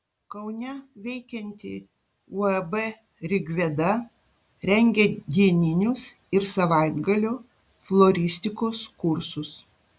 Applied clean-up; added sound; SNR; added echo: none; none; none; none.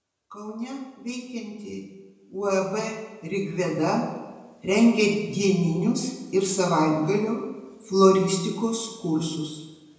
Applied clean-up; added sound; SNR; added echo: none; none; none; reverberation time 0.9 s.